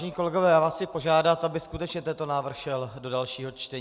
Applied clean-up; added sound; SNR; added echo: none; none; none; none.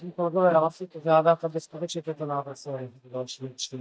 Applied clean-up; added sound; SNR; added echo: neural mask model DeepFilterNet 3.